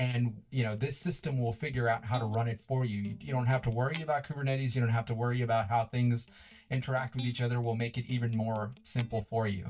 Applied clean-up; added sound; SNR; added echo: neural mask model DeepFilterNet 3.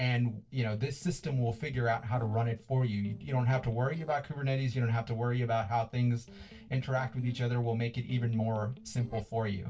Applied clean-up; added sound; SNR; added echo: neural separator model SepFormer DNS4.